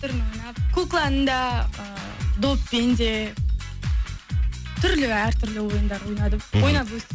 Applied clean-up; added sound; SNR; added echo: none; none; none; none.